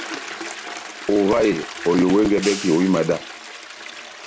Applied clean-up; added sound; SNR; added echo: none; Toilet flush + Hi-hat; 12 dB; none.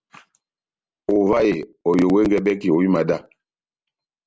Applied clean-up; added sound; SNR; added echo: none; none; none; none.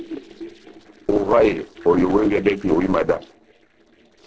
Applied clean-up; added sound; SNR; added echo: neural separator model SepFormer DNS4.